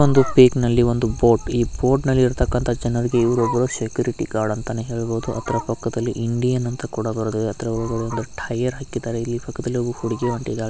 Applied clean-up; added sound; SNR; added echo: none; Fowl; 18 dB; none.